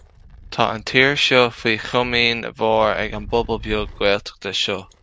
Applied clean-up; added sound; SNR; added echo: none; Wind; 18 dB; none.